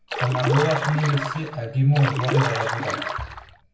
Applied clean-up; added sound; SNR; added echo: none; Stream; 4 dB; reverberation time 0.7 s.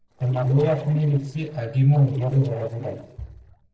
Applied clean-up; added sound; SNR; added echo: neural separator model SepFormer DNS4.